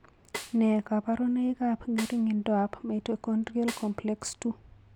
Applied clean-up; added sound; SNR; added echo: none; Snare drum; 16 dB; none.